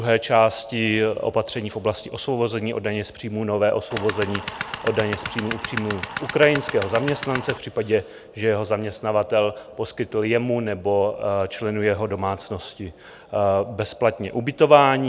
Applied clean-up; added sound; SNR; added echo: none; Tools; 8 dB; none.